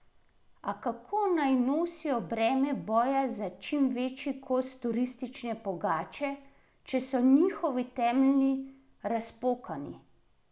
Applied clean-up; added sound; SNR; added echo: none; none; none; none.